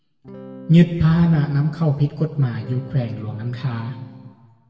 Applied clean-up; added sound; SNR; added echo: none; Electric guitar / Strum; 19 dB; reverberation time 1.5 s.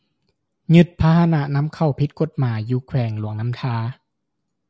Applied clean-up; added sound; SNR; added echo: none; none; none; none.